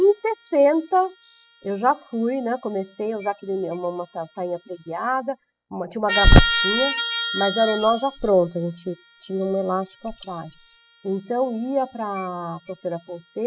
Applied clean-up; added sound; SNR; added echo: classical method spectral subtraction.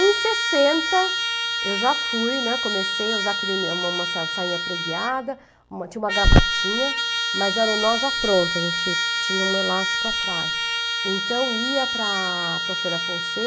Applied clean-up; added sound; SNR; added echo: none; Trumpet; 0 dB; none.